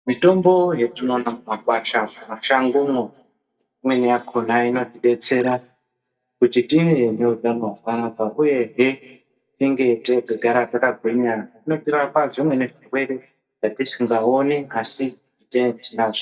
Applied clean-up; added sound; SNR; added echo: neural mask model DeepFilterNet 3.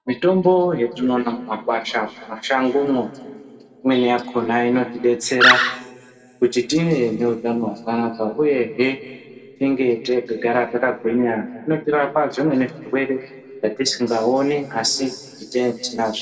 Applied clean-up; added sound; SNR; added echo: none; Animal; -4 dB; reverberation time 1.8 s.